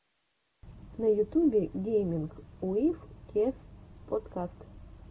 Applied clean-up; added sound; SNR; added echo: none; none; none; none.